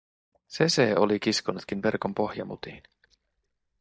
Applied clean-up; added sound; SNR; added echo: neural mask model DeepFilterNet 3.